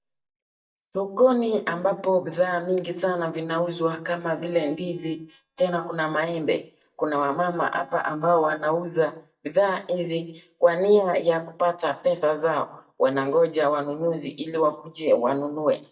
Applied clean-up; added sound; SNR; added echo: neural mask model DeepFilterNet 3.